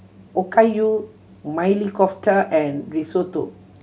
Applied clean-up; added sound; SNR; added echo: none; none; none; none.